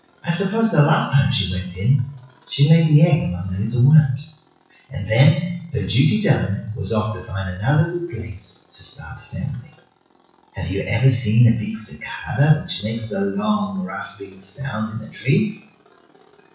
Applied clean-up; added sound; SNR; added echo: classical method WPE with log-MMSE.